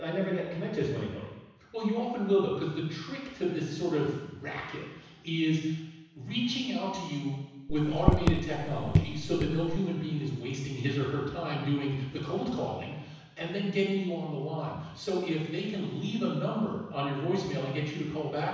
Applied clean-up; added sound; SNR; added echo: none; Raindrop / Drip; -3 dB; reverberation time 1.1 s.